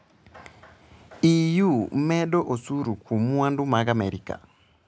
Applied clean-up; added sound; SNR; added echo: none; none; none; none.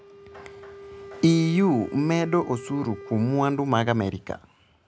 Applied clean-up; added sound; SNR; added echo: none; Wind instrument, woodwind instrument; 17 dB; none.